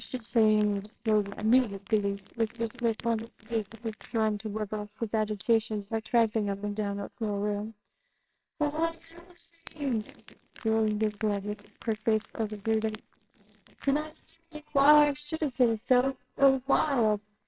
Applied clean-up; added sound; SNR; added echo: neural separator model SepFormer WHAMR!.